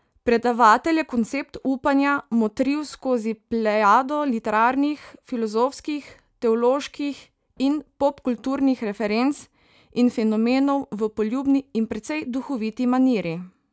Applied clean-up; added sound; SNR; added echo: none; none; none; none.